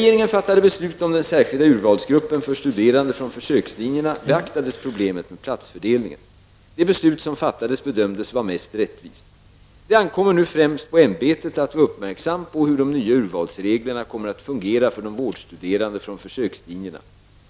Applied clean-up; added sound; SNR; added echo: none; none; none; none.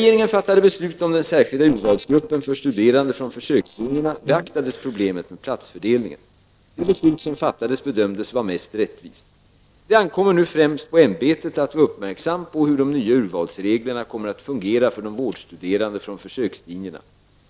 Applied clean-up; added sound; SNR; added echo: neural separator model SepFormer DNS4.